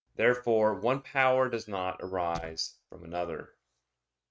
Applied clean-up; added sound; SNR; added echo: neural mask model RNNoise.